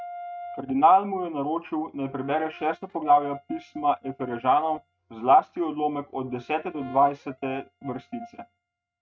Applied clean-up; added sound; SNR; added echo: neural mask model RNNoise.